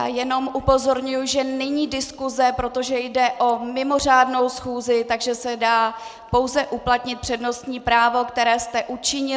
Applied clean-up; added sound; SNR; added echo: none; none; none; none.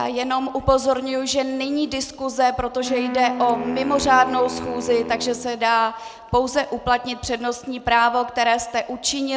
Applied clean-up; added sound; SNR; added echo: none; Wind instrument, woodwind instrument; 9 dB; none.